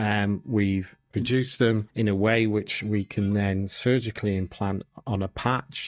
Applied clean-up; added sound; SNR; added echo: neural mask model DeepFilterNet 3.